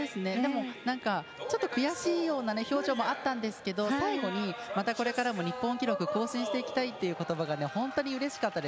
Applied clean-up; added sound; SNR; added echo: none; none; none; none.